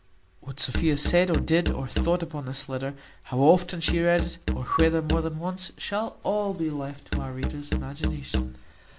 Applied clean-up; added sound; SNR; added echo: none; Musical instrument; 3 dB; none.